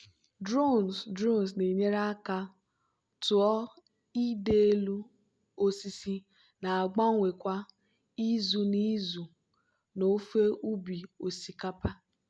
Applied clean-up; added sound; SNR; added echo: none; none; none; none.